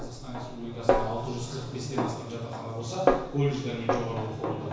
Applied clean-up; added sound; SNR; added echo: none; Snare drum; -2 dB; reverberation time 1.1 s.